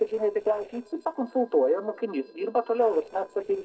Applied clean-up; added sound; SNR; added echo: neural separator model SepFormer DNS4.